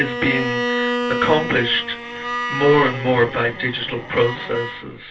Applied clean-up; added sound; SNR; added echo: none; Bowed string instrument; 5 dB; reverberation time 0.2 s.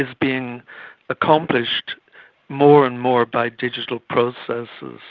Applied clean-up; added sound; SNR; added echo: none; none; none; none.